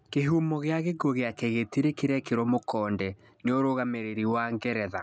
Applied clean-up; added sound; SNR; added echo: none; none; none; none.